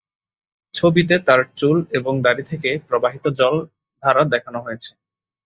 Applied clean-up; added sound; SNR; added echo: neural mask model DeepFilterNet 3.